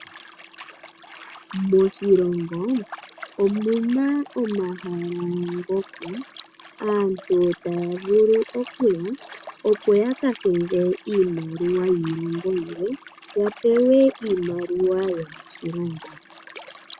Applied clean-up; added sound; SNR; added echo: none; Liquid; 19 dB; none.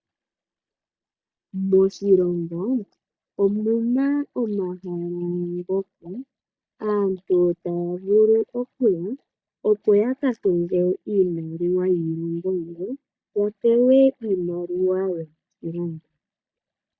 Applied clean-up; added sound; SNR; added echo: neural mask model DeepFilterNet 3.